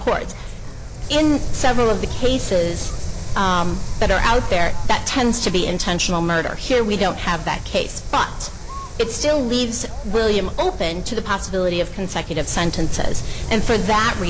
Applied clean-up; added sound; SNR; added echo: none; Wind; 3 dB; none.